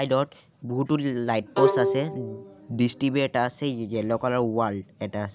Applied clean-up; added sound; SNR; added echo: none; Bowed string instrument; 3 dB; none.